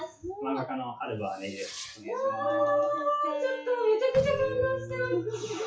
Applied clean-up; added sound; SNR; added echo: classical method WPE with log-MMSE.